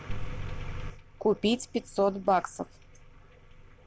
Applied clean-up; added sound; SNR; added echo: none; none; none; none.